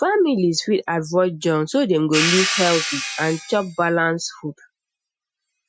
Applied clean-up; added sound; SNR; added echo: classical method Wiener filter.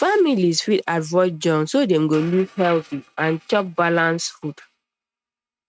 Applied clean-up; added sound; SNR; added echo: neural mask model RNNoise.